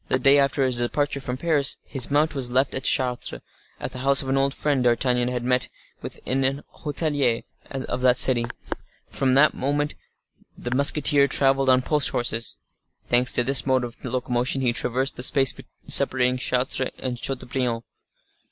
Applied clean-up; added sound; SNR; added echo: none; none; none; none.